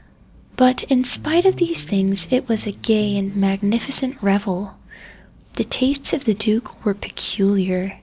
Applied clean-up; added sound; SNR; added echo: none; Electric guitar; 18 dB; none.